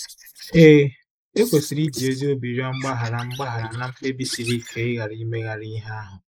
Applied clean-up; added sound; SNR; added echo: neural mask model Resemble Enhance denoiser.